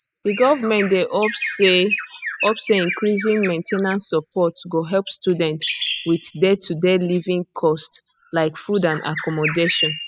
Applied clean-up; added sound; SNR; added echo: classical method spectral subtraction.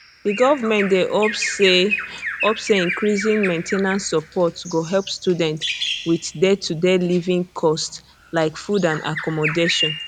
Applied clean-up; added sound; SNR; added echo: none; Bird vocalization, bird call, bird song; 9 dB; none.